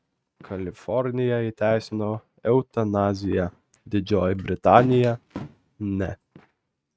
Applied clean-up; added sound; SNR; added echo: neural mask model RNNoise.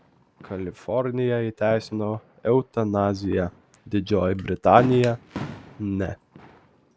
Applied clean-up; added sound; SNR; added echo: none; Fireworks; 17 dB; none.